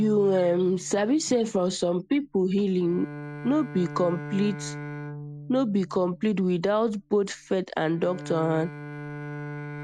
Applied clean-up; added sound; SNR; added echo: none; Bowed string instrument; 14 dB; none.